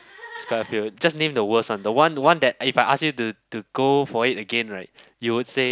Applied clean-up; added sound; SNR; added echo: none; none; none; none.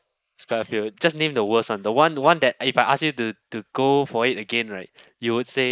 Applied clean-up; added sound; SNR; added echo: neural mask model Resemble Enhance denoiser.